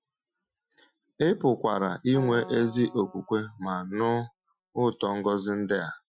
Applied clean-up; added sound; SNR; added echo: classical method Wiener filter.